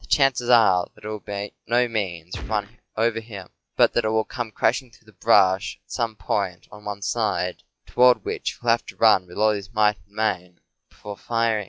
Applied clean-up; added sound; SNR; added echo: classical method log-MMSE.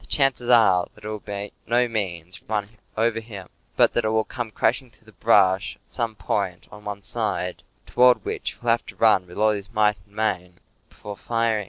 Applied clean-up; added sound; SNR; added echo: neural separator model SepFormer DNS4.